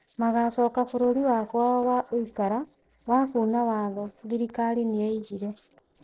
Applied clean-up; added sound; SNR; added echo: neural separator model SepFormer DNS4.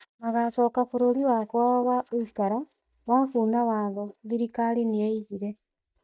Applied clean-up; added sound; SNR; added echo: neural mask model DeepFilterNet 3.